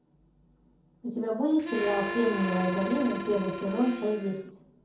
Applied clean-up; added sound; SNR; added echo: none; Harmonica; 7 dB; reverberation time 0.6 s.